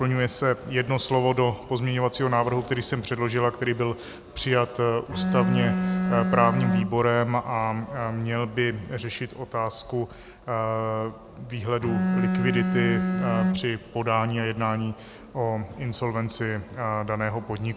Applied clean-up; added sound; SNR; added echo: none; Bowed string instrument; -1 dB; none.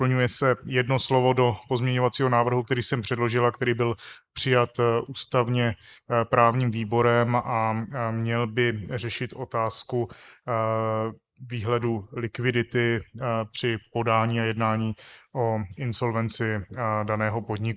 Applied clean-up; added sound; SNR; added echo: neural mask model Resemble Enhance denoiser.